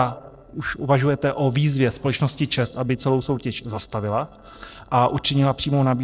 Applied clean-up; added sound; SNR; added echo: neural separator model SepFormer DNS4.